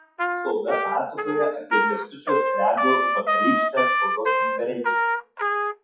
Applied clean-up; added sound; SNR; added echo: classical method WPE with log-MMSE.